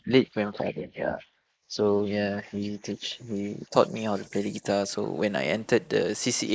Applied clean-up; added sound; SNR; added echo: neural mask model Resemble Enhance denoiser.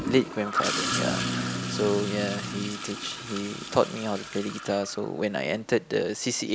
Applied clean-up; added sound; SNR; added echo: none; Toilet flush / Gurgling + Electric guitar / Strum; 4 dB; none.